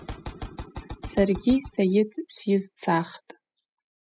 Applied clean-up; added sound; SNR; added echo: classical method spectral subtraction.